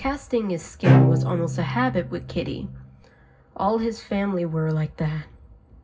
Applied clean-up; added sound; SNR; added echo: none; Bowed string instrument; -3 dB; reverberation time 0.4 s.